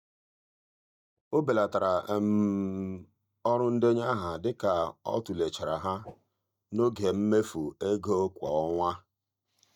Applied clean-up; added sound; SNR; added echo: neural mask model DeepFilterNet 3.